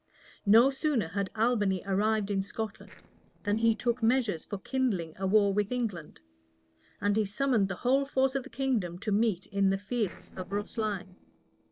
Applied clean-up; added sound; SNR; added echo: neural separator model SepFormer DNS4.